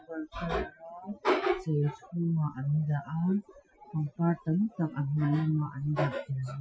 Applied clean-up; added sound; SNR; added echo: classical method Wiener filter.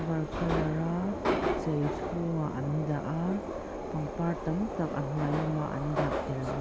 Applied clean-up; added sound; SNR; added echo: none; Subway, metro, underground; 2 dB; none.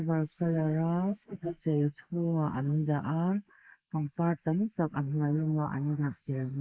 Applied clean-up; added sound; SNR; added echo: neural mask model Resemble Enhance denoiser.